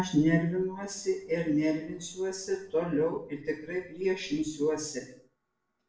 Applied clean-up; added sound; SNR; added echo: neural separator model SepFormer DNS4.